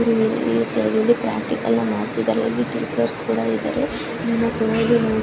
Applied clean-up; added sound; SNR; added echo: none; none; none; none.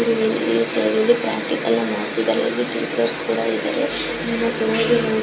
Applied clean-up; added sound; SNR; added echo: none; Organ; 20 dB; reverberation time 0.2 s.